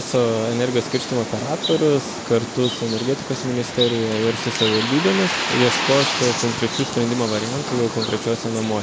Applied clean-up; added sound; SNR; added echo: none; Bird; 5 dB; none.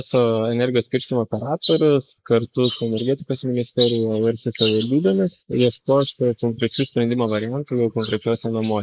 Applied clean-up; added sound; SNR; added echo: neural mask model Resemble Enhance denoiser.